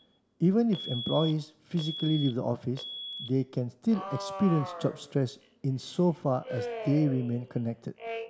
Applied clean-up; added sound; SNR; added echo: none; Alarm; 11 dB; none.